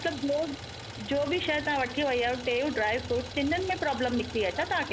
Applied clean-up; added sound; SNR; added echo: none; Idling; 11 dB; none.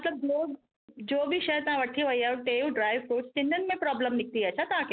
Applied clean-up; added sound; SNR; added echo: none; none; none; none.